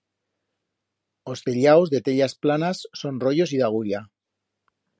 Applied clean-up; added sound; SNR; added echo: none; none; none; none.